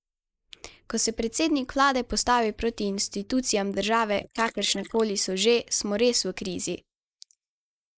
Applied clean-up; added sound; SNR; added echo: neural mask model Resemble Enhance denoiser.